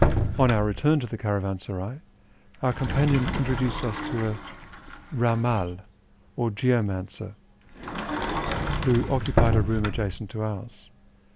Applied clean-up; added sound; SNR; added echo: none; Sliding door; 3 dB; none.